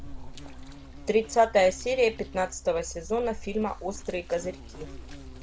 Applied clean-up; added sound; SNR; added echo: none; Insect; 13 dB; none.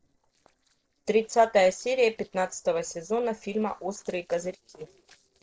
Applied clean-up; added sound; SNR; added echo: neural separator model SepFormer DNS4.